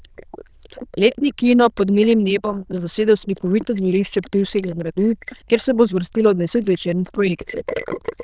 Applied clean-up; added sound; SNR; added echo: neural diffusion model UNIVERSE++.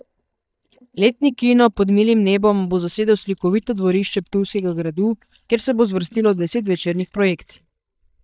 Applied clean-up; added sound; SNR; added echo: neural mask model DeepFilterNet 3.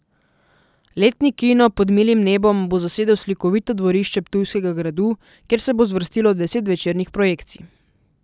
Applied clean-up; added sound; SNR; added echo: none; none; none; none.